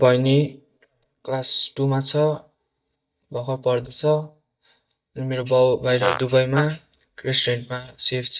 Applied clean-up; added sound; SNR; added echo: neural mask model DeepFilterNet 3.